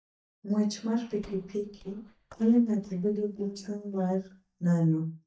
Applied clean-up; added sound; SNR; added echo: neural mask model DeepFilterNet 3.